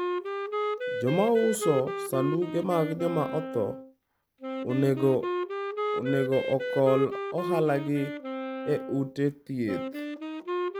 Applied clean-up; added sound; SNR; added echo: none; Wind instrument, woodwind instrument; 4 dB; none.